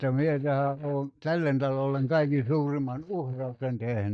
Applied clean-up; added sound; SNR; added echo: neural mask model DeepFilterNet 3.